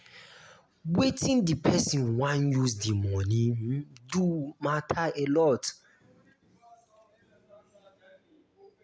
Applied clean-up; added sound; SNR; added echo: none; none; none; none.